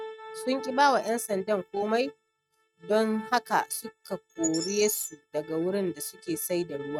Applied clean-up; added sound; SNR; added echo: neural mask model RNNoise.